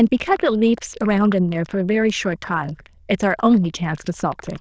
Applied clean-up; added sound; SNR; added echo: neural diffusion model UNIVERSE++.